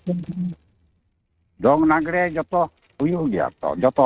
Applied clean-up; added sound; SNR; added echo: neural mask model RNNoise.